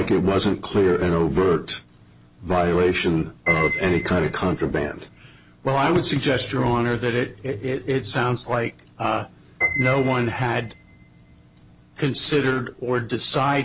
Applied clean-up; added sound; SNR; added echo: none; Piano; 12 dB; none.